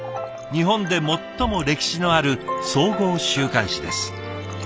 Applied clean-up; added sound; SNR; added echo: none; Water tap, faucet; 17 dB; none.